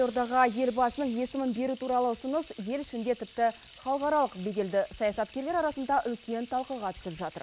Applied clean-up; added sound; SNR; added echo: none; Sink (filling or washing) / Water tap, faucet; 13 dB; none.